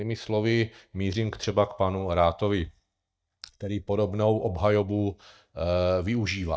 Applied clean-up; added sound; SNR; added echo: neural mask model DeepFilterNet 3.